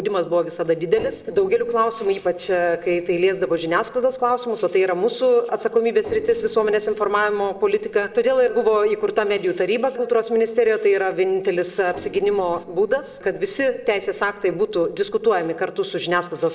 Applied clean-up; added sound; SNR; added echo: neural separator model SepFormer DNS4.